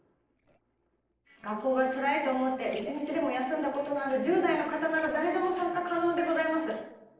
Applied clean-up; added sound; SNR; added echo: neural separator model SepFormer DNS4.